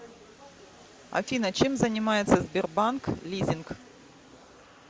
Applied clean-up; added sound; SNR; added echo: none; none; none; none.